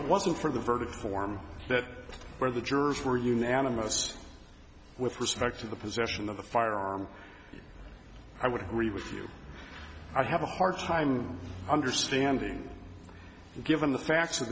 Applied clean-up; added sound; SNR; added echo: none; none; none; none.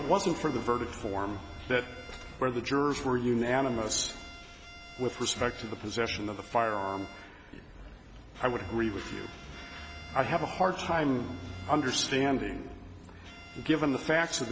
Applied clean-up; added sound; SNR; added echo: none; Bowed string instrument; 20 dB; none.